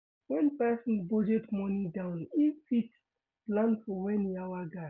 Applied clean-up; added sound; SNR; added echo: none; none; none; none.